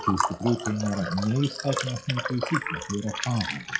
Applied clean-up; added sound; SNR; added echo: classical method WPE with log-MMSE.